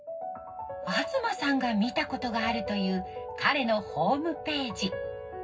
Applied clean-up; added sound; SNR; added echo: none; none; none; reverberation time 0.4 s.